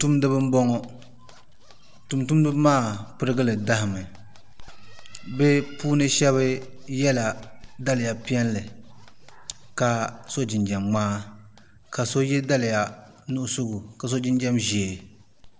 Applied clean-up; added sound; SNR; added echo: none; Zipper (clothing); 17 dB; none.